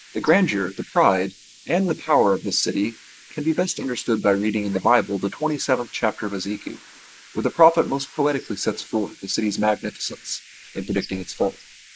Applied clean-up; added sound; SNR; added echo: neural mask model Resemble Enhance denoiser.